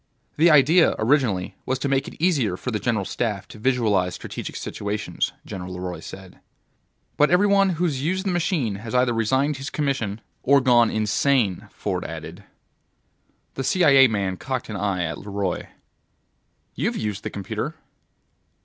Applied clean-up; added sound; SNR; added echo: none; none; none; none.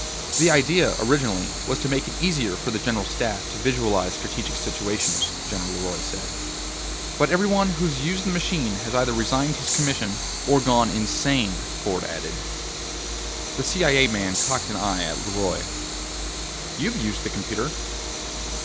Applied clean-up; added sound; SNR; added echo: none; Train; 3 dB; none.